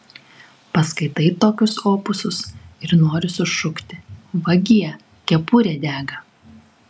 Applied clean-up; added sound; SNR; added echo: none; none; none; none.